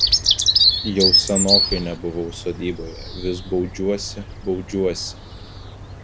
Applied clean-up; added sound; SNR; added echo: none; Bird vocalization, bird call, bird song; -3 dB; none.